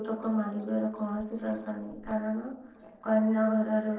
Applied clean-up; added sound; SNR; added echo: neural separator model SepFormer DNS4.